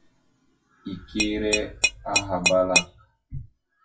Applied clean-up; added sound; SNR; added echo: classical method WPE with log-MMSE.